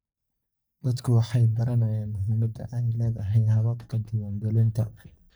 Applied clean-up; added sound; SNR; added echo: neural mask model DeepFilterNet 3.